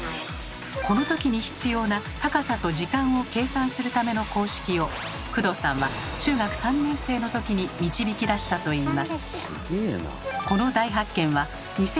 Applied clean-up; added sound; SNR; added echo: none; none; none; none.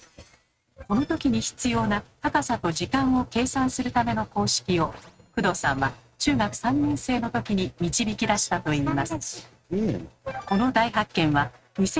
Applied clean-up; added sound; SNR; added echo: neural mask model RNNoise.